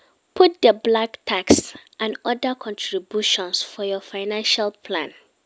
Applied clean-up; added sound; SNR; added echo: none; none; none; none.